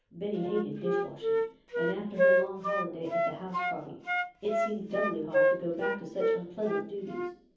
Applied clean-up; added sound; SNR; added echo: none; Wind instrument, woodwind instrument; -5 dB; reverberation time 0.7 s.